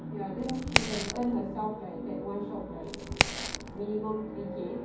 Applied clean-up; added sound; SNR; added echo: none; Crack; -3 dB; reverberation time 0.6 s.